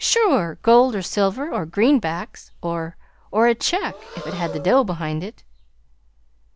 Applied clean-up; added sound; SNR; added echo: none; Breathing; 18 dB; none.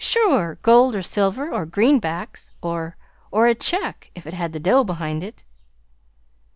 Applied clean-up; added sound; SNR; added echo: none; none; none; none.